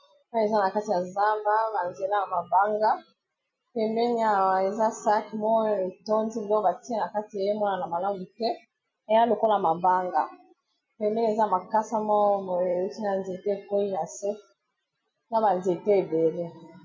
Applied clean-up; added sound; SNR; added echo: none; none; none; none.